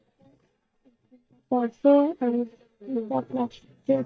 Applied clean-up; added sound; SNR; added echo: neural mask model DeepFilterNet 3.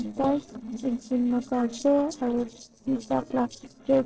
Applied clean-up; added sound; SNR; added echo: neural separator model SepFormer DNS4.